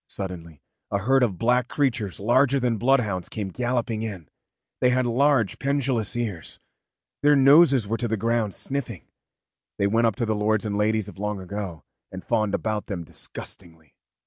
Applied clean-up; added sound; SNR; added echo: none; none; none; none.